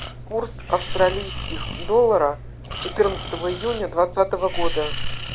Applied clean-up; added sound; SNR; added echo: none; Breathing; 5 dB; none.